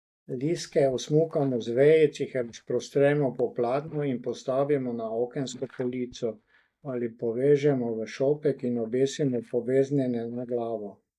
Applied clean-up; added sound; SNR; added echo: neural mask model DeepFilterNet 3.